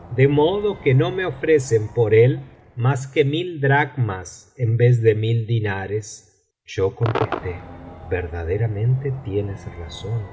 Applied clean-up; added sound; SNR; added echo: none; Crowd / Cheering / Fireworks; 16 dB; none.